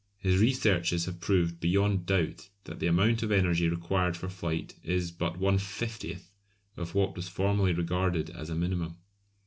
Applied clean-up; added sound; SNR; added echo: none; none; none; none.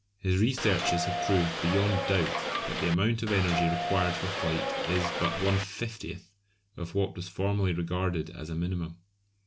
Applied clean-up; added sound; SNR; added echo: none; Subway, metro, underground / Doorbell; 2 dB; none.